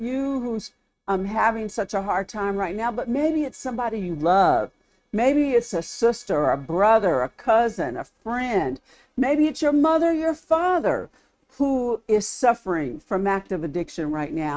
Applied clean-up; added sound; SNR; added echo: neural mask model RNNoise.